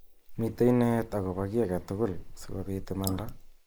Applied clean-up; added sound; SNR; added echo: neural mask model Resemble Enhance denoiser.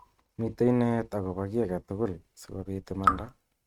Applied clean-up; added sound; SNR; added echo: neural mask model RNNoise.